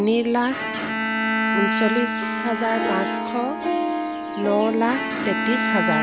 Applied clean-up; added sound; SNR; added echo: none; Harp + Bowed string instrument; -1 dB; none.